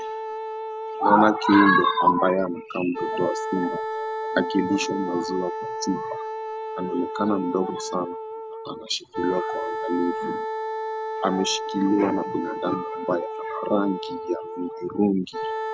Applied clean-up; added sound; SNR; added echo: none; Wind instrument, woodwind instrument; 6 dB; none.